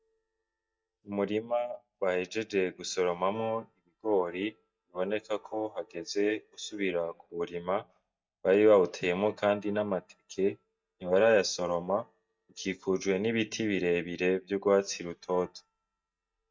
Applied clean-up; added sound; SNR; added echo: neural mask model DeepFilterNet 3.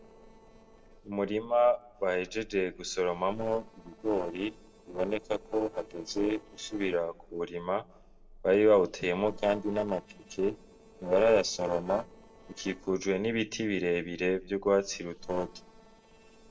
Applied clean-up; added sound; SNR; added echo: neural separator model SepFormer DNS4.